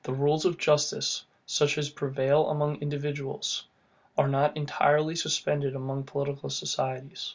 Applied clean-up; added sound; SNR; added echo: none; none; none; none.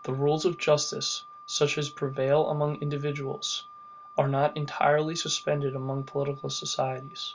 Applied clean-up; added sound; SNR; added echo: none; Wind instrument, woodwind instrument; 19 dB; none.